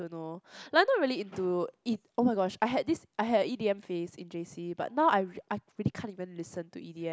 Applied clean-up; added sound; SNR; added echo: none; none; none; none.